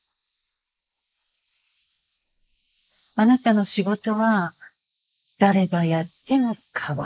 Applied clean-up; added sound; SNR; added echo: neural mask model Resemble Enhance denoiser.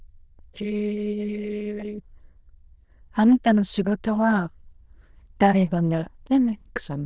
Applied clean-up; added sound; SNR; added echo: neural diffusion model UNIVERSE++.